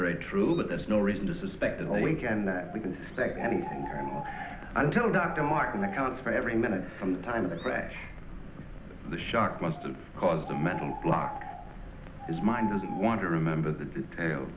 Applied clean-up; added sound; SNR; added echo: none; Bird; 11 dB; none.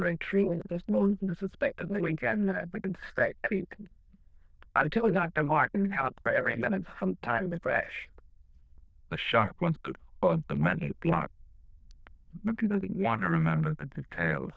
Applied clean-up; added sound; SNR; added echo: neural diffusion model UNIVERSE++.